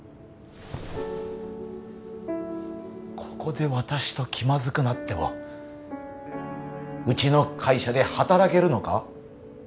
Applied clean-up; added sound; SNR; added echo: none; none; none; none.